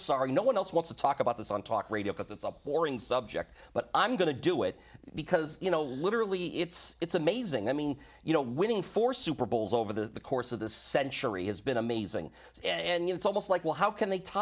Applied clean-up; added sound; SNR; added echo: none; none; none; none.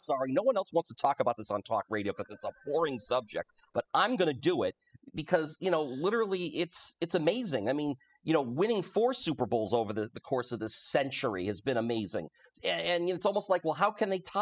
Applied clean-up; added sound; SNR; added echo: classical method spectral subtraction.